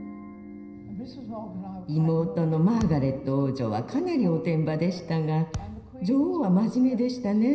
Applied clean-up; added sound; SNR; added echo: none; Thump, thud; 16 dB; reverberation time 0.9 s.